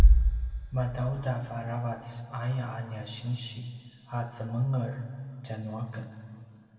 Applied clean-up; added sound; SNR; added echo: none; Bass drum; -4 dB; reverberation time 2.4 s.